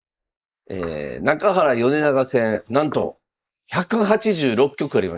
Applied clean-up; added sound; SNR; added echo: neural mask model Resemble Enhance denoiser.